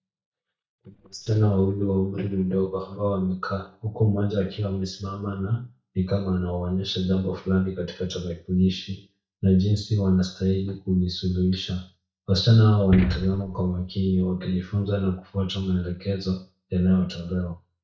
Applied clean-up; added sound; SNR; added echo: neural mask model DeepFilterNet 3.